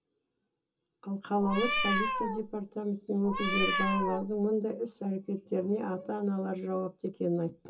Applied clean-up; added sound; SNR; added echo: none; Meow; 0 dB; reverberation time 0.2 s.